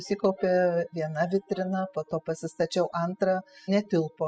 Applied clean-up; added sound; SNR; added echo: classical method spectral subtraction.